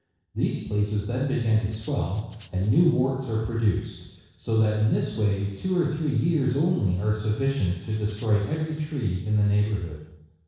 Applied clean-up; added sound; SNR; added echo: neural separator model SepFormer DNS4.